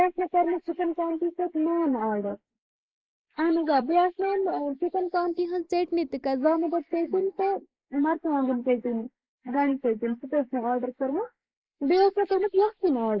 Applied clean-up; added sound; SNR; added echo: neural mask model Resemble Enhance denoiser.